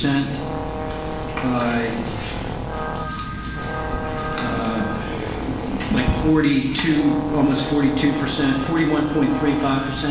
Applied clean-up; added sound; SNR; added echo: none; Brass instrument; 10 dB; reverberation time 1.2 s.